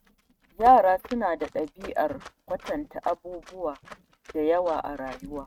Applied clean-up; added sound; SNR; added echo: neural mask model RNNoise.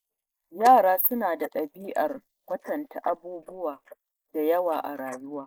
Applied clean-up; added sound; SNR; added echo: neural mask model Resemble Enhance denoiser.